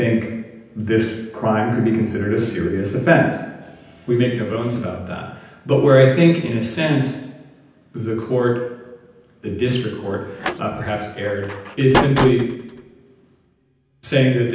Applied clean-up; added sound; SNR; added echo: none; Slam; 5 dB; reverberation time 0.9 s.